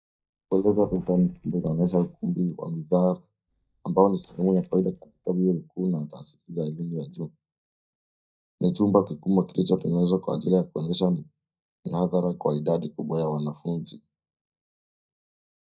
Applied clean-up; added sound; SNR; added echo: neural mask model DeepFilterNet 3.